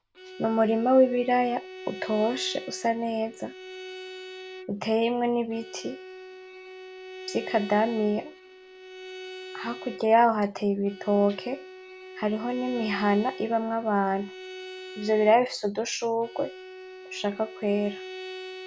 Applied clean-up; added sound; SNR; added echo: none; Bowed string instrument; 14 dB; none.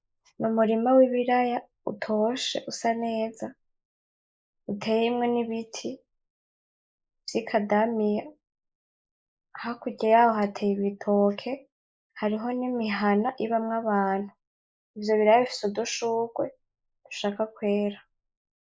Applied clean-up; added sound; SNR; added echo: neural mask model Resemble Enhance denoiser.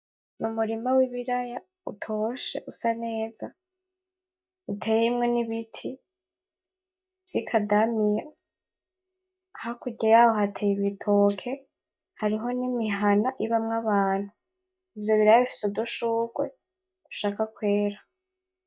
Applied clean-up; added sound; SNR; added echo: neural mask model DeepFilterNet 3.